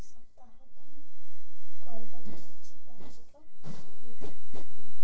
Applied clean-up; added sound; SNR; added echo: neural separator model SepFormer DNS4.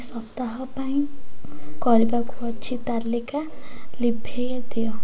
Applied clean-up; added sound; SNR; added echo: none; none; none; none.